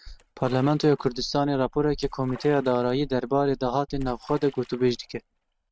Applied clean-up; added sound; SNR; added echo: neural mask model RNNoise.